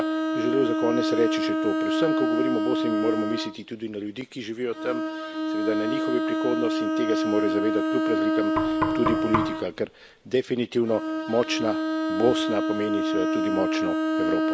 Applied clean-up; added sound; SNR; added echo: none; Bowed string instrument + Knock; -3 dB; none.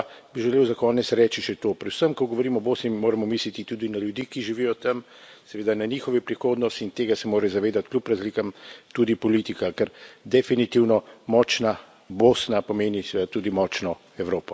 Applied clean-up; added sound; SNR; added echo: none; none; none; none.